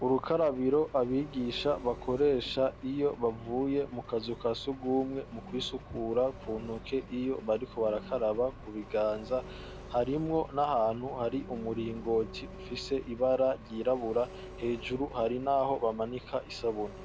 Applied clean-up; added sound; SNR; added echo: none; Engine; 15 dB; none.